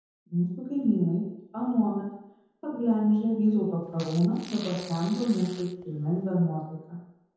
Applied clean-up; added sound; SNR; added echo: none; Fart; 18 dB; reverberation time 0.9 s.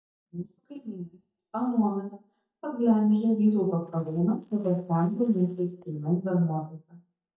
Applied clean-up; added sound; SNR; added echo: neural mask model DeepFilterNet 3.